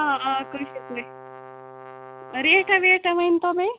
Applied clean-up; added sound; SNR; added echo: none; Brass instrument; 19 dB; none.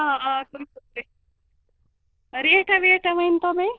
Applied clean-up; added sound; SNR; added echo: neural diffusion model UNIVERSE++.